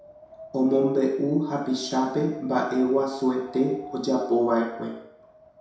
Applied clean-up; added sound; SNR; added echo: none; Wind; 19 dB; reverberation time 0.7 s.